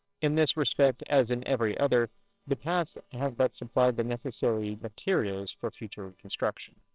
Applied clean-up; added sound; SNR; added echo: neural separator model SepFormer WHAMR!.